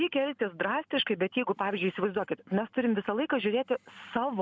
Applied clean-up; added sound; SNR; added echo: none; none; none; none.